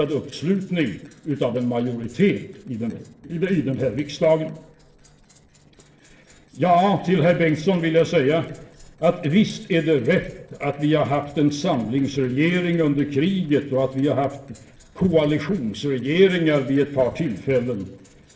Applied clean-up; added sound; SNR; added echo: neural separator model SepFormer DNS4.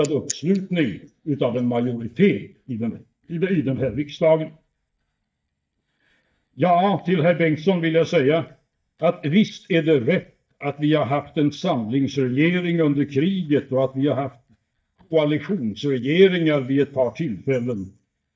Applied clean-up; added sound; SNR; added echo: neural mask model DeepFilterNet 3.